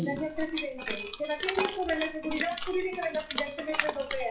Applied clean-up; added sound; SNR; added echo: classical method WPE with log-MMSE.